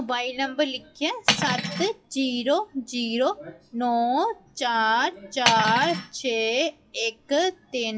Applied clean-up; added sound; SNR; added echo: classical method WPE with log-MMSE.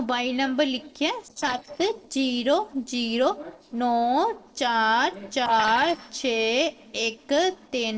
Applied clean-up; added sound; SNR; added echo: neural separator model SepFormer DNS4.